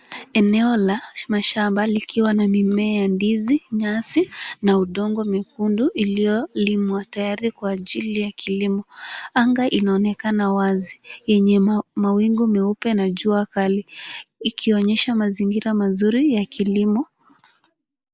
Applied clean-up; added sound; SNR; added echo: neural mask model Resemble Enhance denoiser.